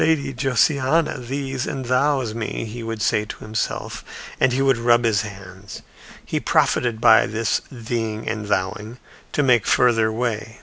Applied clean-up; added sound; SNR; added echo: none; none; none; none.